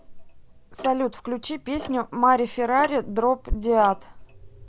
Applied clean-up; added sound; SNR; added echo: none; Tick-tock; 17 dB; none.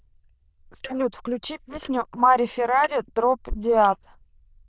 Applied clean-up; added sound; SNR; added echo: neural diffusion model UNIVERSE++.